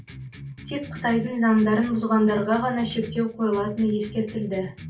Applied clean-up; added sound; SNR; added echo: none; Electric guitar; 15 dB; reverberation time 0.2 s.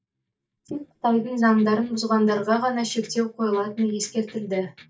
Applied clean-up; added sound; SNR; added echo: neural mask model DeepFilterNet 3.